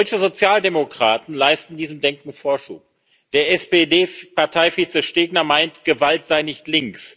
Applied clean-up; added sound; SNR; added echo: none; none; none; none.